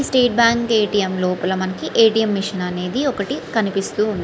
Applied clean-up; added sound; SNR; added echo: none; none; none; none.